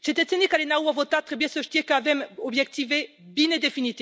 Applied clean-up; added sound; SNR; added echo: none; none; none; none.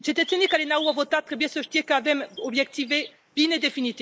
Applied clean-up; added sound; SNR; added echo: neural mask model Resemble Enhance denoiser.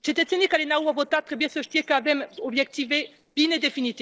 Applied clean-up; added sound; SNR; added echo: neural separator model SepFormer DNS4.